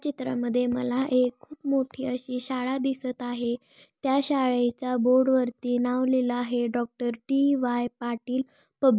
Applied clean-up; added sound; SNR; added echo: none; none; none; none.